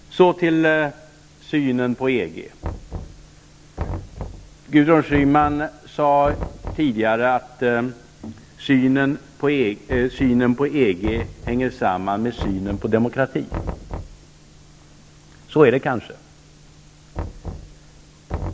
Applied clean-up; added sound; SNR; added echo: none; Knock; 13 dB; none.